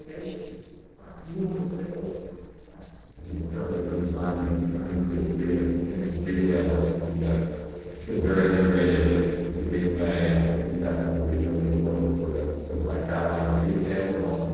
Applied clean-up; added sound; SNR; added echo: neural separator model SepFormer DNS4.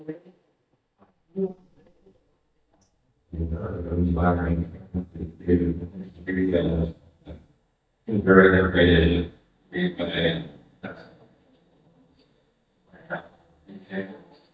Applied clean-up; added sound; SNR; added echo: neural mask model DeepFilterNet 3.